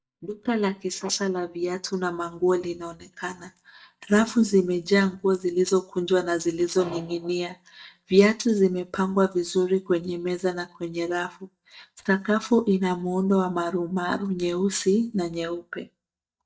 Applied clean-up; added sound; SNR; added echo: neural mask model DeepFilterNet 3.